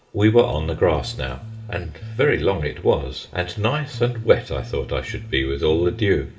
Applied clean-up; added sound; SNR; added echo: none; Bass guitar; 13 dB; reverberation time 0.4 s.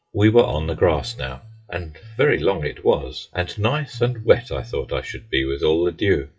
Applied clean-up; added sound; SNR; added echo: classical method WPE with log-MMSE.